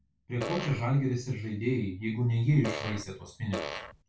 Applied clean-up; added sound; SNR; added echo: none; Fart; 7 dB; reverberation time 0.2 s.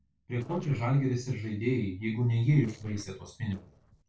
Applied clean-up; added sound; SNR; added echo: neural separator model SepFormer DNS4.